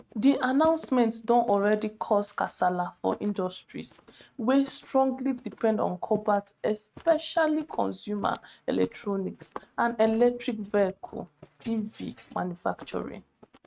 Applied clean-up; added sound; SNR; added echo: neural mask model RNNoise.